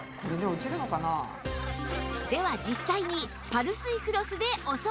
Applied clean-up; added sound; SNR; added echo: none; Gull, seagull; 13 dB; none.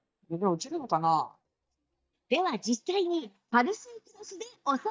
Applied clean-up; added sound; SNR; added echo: neural mask model DeepFilterNet 3.